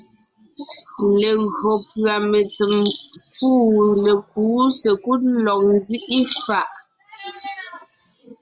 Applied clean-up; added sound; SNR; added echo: none; Bird vocalization, bird call, bird song; 5 dB; none.